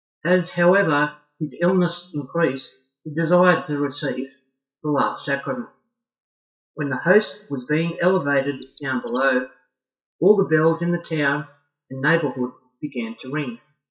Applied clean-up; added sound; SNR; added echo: classical method WPE with log-MMSE.